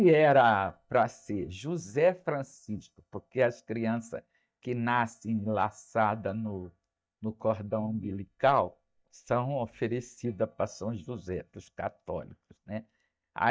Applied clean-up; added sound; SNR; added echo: neural mask model DeepFilterNet 3.